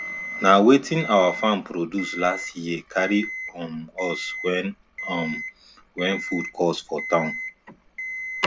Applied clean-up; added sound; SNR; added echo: none; Alarm; 10 dB; none.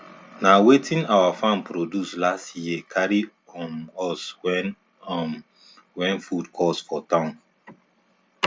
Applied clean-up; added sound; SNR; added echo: none; none; none; none.